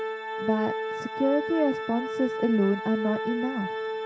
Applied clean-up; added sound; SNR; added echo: none; Organ; 4 dB; none.